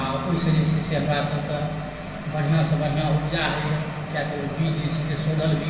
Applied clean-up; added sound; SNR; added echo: none; Piano; 18 dB; reverberation time 1.1 s.